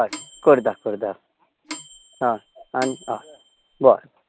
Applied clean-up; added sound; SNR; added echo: none; Microwave oven / Bell; 18 dB; none.